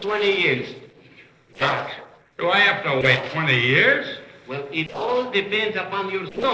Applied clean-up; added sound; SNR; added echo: neural separator model SepFormer DNS4.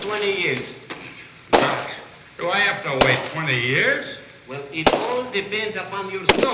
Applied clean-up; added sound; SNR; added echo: none; Explosion; 1 dB; reverberation time 1.0 s.